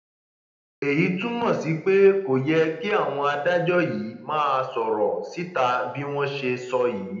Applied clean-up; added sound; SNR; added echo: none; none; none; reverberation time 0.7 s.